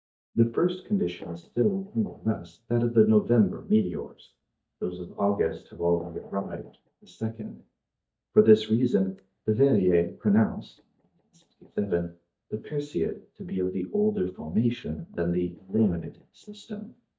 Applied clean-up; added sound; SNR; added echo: neural mask model DeepFilterNet 3.